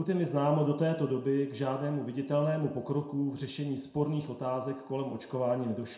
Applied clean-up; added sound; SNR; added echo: none; none; none; reverberation time 0.6 s.